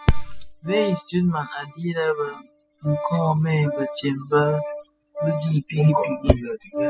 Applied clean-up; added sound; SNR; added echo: classical method spectral subtraction.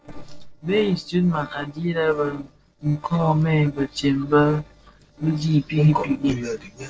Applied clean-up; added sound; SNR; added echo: neural separator model SepFormer DNS4.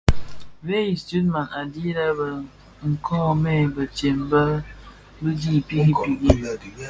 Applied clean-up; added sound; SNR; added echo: none; none; none; none.